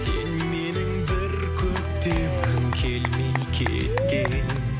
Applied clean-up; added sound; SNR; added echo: none; Applause / Cheering / Clapping; 7 dB; none.